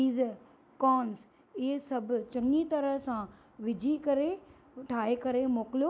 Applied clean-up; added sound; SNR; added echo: none; none; none; none.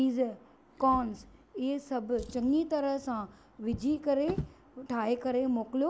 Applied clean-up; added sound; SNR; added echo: none; Drawer open or close; 16 dB; none.